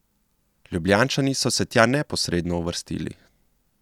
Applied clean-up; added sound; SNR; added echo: none; none; none; none.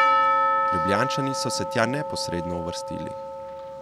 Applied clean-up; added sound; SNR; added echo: none; Percussion; -5 dB; none.